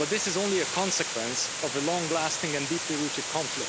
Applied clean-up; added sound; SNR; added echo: none; Water; 3 dB; none.